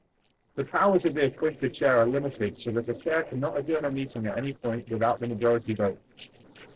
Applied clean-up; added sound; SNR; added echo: neural separator model SepFormer DNS4.